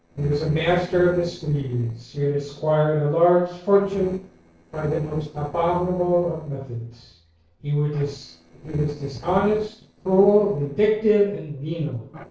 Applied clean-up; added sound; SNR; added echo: neural separator model SepFormer DNS4.